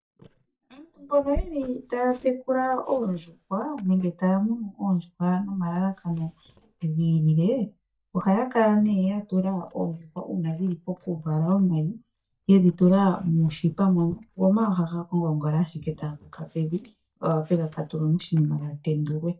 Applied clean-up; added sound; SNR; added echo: neural mask model DeepFilterNet 3.